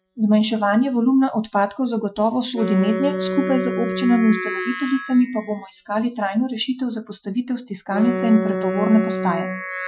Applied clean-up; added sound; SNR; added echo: classical method Wiener filter.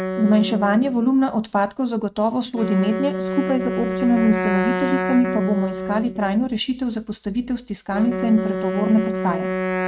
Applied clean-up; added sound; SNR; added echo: neural mask model RNNoise.